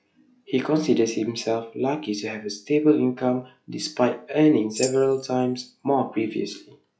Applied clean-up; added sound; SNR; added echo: classical method log-MMSE.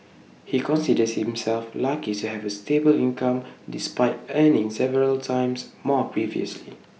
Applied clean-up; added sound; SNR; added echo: none; none; none; none.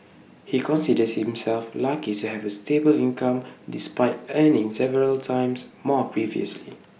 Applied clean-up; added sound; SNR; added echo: none; Tambourine; 15 dB; none.